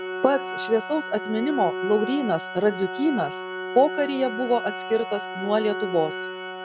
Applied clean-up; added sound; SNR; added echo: none; Organ; 8 dB; none.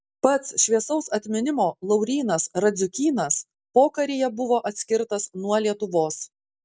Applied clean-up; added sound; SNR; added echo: none; none; none; none.